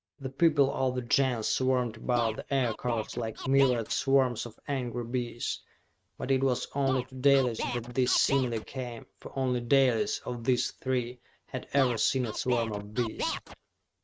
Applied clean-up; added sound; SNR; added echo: neural mask model RNNoise.